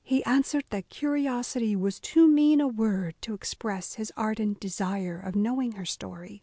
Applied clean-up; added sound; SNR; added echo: none; none; none; none.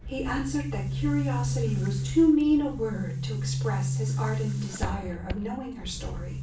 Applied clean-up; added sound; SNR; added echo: none; Boom; 2 dB; reverberation time 0.3 s.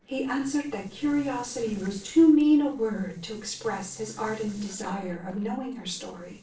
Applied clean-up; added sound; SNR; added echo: neural separator model SepFormer DNS4.